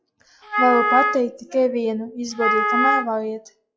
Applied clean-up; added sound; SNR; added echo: classical method log-MMSE.